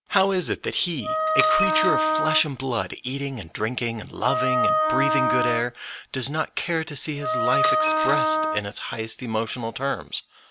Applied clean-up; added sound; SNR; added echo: none; Coin (dropping) + Wind instrument, woodwind instrument; -4 dB; none.